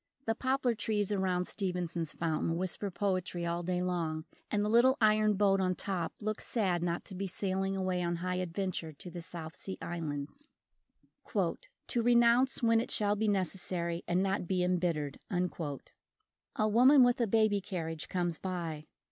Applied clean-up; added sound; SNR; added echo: none; none; none; none.